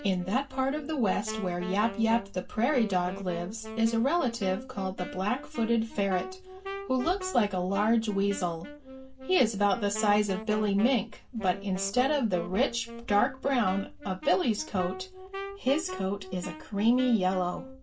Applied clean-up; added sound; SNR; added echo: none; Wind instrument, woodwind instrument; 13 dB; reverberation time 0.2 s.